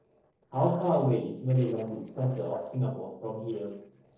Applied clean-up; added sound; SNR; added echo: neural separator model SepFormer DNS4.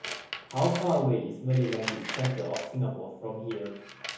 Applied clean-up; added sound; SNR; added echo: none; Tools; 11 dB; reverberation time 0.7 s.